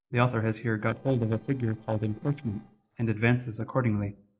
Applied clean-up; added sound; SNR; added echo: neural separator model SepFormer DNS4.